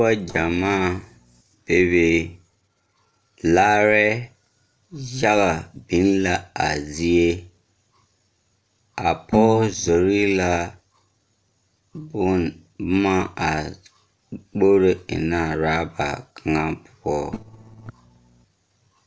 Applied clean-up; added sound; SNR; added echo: neural separator model SepFormer DNS4.